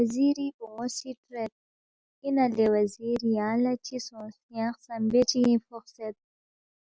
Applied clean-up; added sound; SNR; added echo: none; none; none; none.